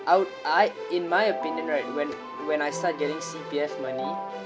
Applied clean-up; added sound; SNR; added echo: none; Keyboard (musical); 8 dB; none.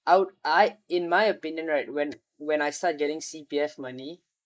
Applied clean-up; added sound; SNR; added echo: neural mask model Resemble Enhance denoiser.